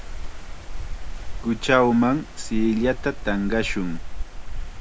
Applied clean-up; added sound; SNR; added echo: none; Wind; 4 dB; none.